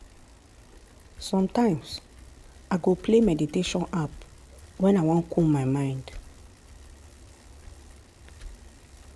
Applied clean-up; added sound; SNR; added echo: none; Bicycle; 19 dB; none.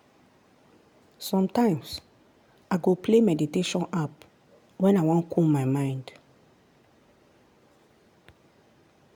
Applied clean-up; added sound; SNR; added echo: none; none; none; none.